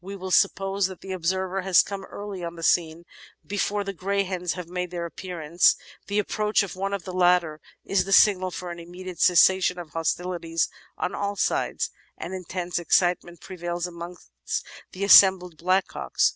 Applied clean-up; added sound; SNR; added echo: none; none; none; none.